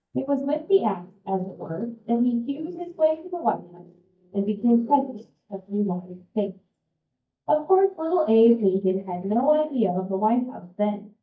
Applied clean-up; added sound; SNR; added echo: neural mask model DeepFilterNet 3.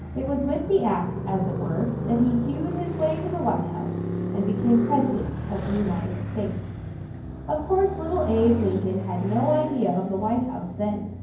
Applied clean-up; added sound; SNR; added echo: none; Motorcycle; 5 dB; reverberation time 0.9 s.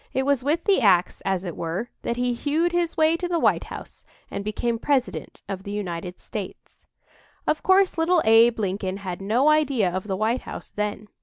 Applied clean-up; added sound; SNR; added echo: none; none; none; none.